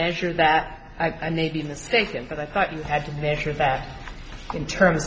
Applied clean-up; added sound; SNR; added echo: none; none; none; none.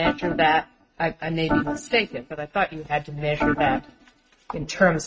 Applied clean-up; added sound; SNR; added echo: neural mask model RNNoise.